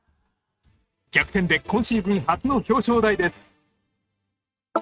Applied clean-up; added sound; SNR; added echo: neural mask model RNNoise.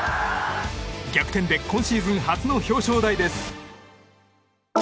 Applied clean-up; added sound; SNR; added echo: none; none; none; none.